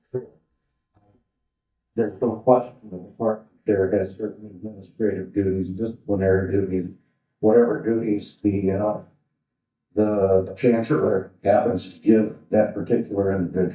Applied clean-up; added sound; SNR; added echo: neural mask model DeepFilterNet 3.